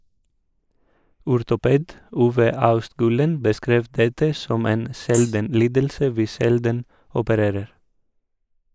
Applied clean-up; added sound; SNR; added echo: neural mask model Resemble Enhance denoiser.